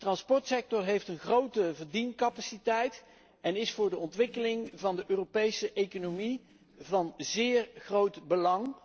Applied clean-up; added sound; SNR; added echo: neural separator model SepFormer DNS4.